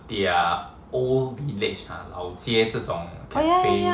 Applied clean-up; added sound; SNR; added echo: none; none; none; none.